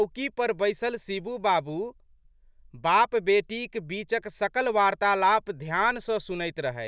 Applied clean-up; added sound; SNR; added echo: none; none; none; none.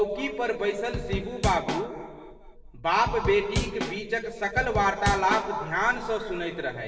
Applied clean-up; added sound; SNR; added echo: none; Drum / Drum kit; 4 dB; reverberation time 1.7 s.